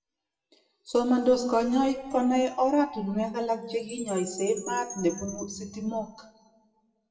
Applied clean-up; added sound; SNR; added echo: classical method WPE with log-MMSE.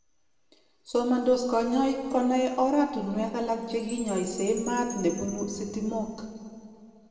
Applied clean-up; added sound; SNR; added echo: none; Chime; 20 dB; reverberation time 2.0 s.